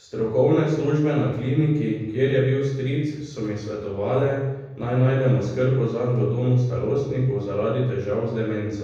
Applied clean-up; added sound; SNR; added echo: none; none; none; reverberation time 1.1 s.